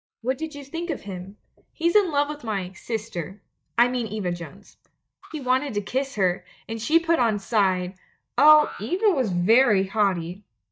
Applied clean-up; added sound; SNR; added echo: neural mask model DeepFilterNet 3.